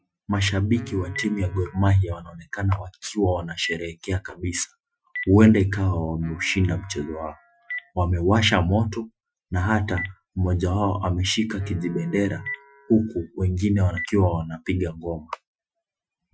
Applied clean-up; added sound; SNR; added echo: classical method Wiener filter.